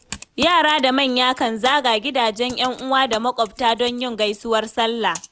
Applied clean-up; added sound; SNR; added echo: none; Computer keyboard; 18 dB; none.